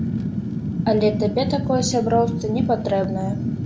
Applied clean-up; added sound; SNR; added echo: none; Fire; 1 dB; none.